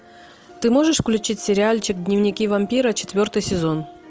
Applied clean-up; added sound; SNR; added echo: none; none; none; none.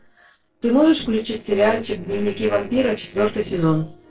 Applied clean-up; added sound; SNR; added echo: neural separator model SepFormer DNS4.